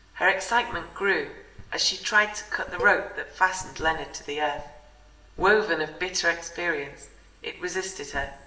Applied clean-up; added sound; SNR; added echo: none; Cowbell; 14 dB; reverberation time 1.2 s.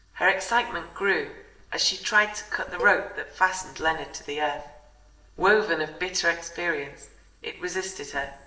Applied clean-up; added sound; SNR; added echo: neural separator model SepFormer DNS4.